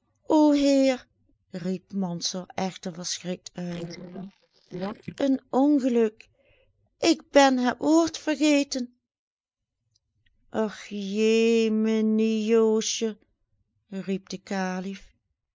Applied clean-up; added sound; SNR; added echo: neural mask model Resemble Enhance denoiser.